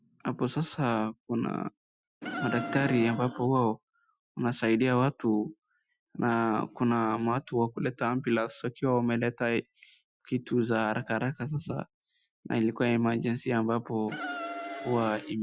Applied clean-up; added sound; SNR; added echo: classical method Wiener filter.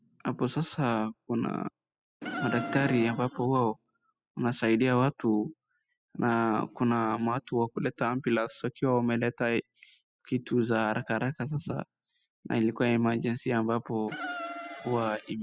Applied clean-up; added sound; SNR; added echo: classical method spectral subtraction.